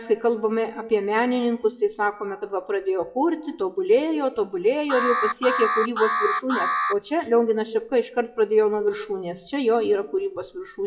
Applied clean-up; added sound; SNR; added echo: classical method WPE with log-MMSE.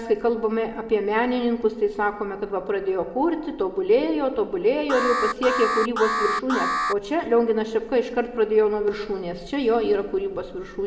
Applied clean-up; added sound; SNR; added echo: none; Alarm; 4 dB; reverberation time 0.8 s.